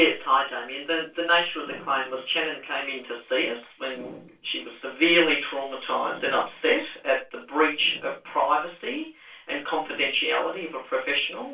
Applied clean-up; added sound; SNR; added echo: none; none; none; reverberation time 0.2 s.